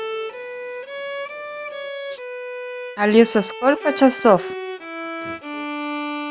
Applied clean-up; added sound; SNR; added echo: none; Bowed string instrument; 8 dB; none.